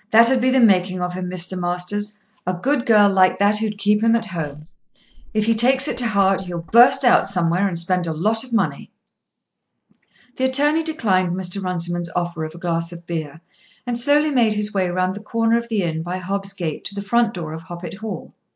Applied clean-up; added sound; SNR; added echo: neural mask model Resemble Enhance denoiser.